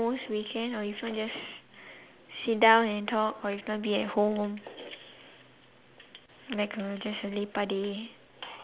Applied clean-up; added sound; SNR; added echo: none; none; none; none.